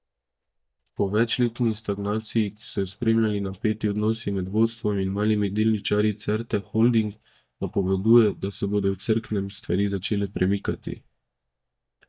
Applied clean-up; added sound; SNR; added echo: neural mask model DeepFilterNet 3.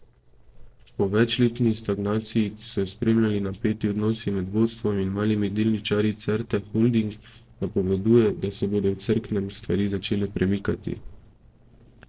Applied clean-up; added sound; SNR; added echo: neural separator model SepFormer DNS4.